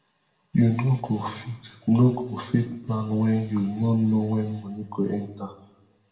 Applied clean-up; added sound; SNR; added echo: none; none; none; reverberation time 0.7 s.